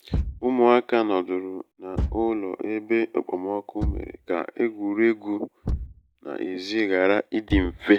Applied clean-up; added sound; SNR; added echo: none; Thump, thud; 9 dB; none.